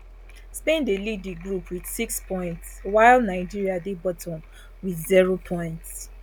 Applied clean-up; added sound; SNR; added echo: none; Mechanisms; 18 dB; none.